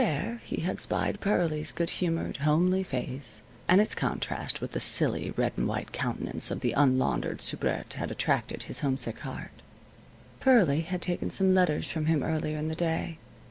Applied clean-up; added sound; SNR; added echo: none; none; none; none.